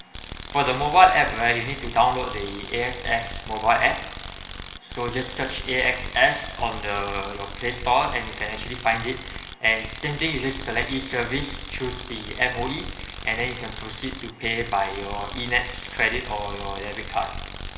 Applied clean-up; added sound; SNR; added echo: none; Tools; 10 dB; reverberation time 1.1 s.